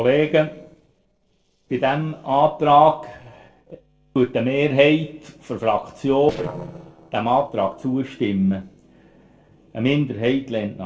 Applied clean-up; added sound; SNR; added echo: neural separator model SepFormer DNS4.